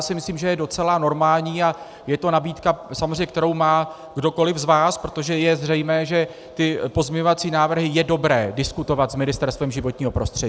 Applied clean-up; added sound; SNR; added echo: none; none; none; none.